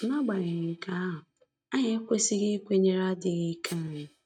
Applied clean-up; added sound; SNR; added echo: neural mask model RNNoise.